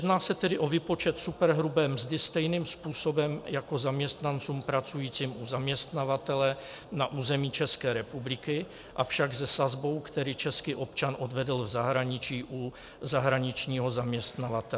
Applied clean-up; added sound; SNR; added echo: none; none; none; none.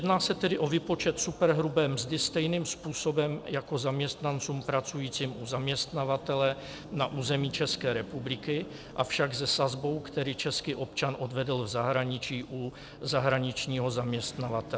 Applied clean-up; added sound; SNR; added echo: none; Car passing by / Traffic noise, roadway noise / Engine; 18 dB; none.